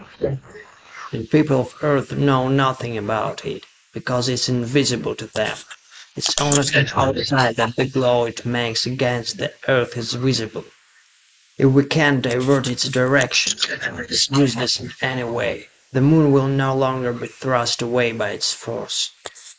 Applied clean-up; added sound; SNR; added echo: neural mask model Resemble Enhance denoiser.